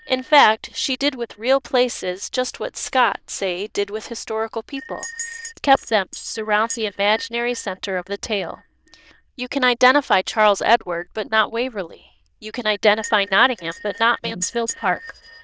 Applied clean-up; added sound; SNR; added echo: neural diffusion model UNIVERSE++.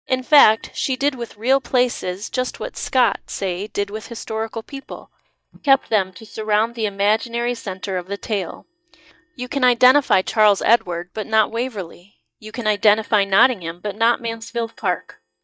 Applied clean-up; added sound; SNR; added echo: neural mask model DeepFilterNet 3.